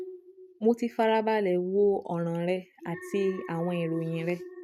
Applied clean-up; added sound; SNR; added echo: neural mask model RNNoise.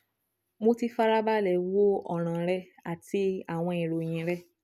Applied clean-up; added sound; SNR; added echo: none; none; none; none.